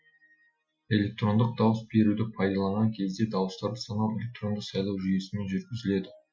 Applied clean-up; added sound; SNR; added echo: classical method Wiener filter.